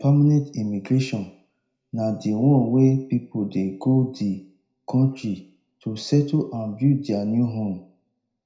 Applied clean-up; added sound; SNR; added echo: none; none; none; reverberation time 0.5 s.